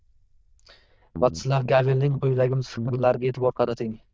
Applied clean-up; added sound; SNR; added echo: neural diffusion model UNIVERSE++.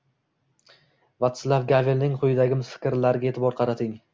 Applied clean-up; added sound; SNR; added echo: none; none; none; none.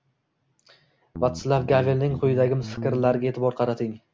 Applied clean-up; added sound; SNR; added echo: none; Guitar; 10 dB; none.